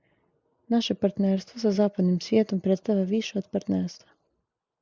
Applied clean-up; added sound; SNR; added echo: none; none; none; none.